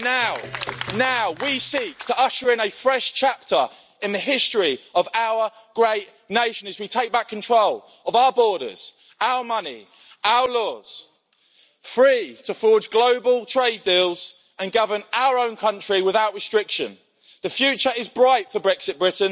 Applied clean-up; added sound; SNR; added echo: none; none; none; none.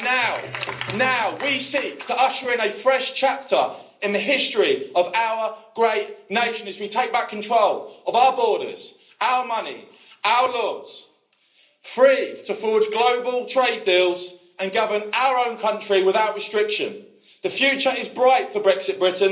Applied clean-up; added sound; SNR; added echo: none; none; none; reverberation time 0.5 s.